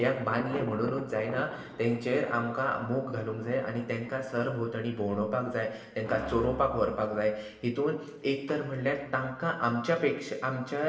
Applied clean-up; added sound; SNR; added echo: none; Thunder; 17 dB; reverberation time 0.8 s.